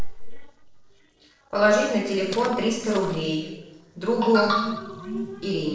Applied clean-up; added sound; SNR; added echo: neural separator model SepFormer DNS4.